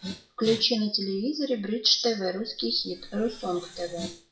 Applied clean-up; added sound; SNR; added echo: classical method WPE with log-MMSE.